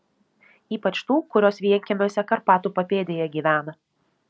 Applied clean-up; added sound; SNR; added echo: none; none; none; none.